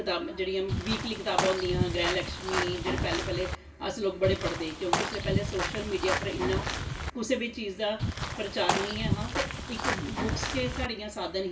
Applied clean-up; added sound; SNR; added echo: none; Walk, footsteps / Bird vocalization, bird call, bird song; 0 dB; reverberation time 0.2 s.